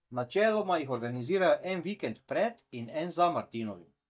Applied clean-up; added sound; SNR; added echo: neural mask model DeepFilterNet 3.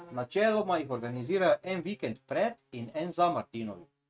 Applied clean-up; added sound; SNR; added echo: neural mask model RNNoise.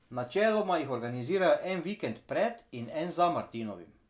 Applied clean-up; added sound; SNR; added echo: none; none; none; none.